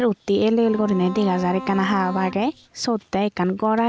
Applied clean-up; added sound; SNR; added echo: none; Bowed string instrument; 13 dB; none.